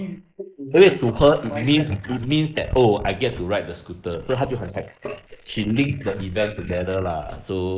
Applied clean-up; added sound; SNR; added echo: neural mask model Resemble Enhance denoiser.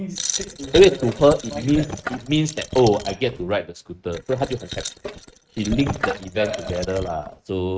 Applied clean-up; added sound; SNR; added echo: neural mask model RNNoise.